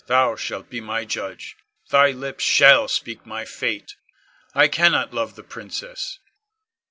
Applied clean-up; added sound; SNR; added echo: none; none; none; none.